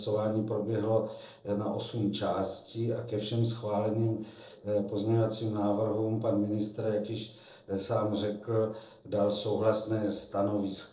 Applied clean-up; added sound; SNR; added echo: neural separator model SepFormer DNS4.